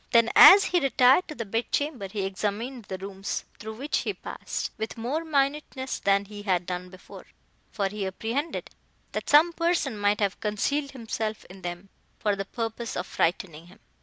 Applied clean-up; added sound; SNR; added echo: none; none; none; none.